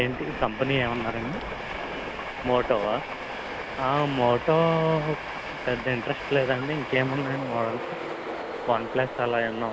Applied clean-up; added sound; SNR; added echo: none; Train; 7 dB; none.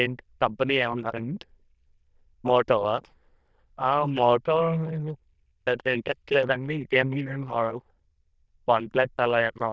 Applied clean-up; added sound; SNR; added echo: neural diffusion model UNIVERSE++.